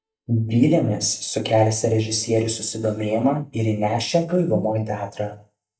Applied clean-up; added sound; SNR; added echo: neural mask model DeepFilterNet 3.